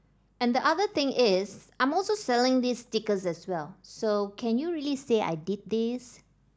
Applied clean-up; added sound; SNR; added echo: none; none; none; none.